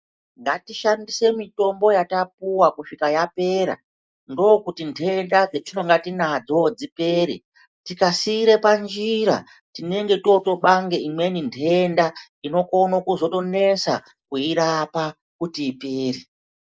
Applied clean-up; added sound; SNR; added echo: neural mask model Resemble Enhance denoiser.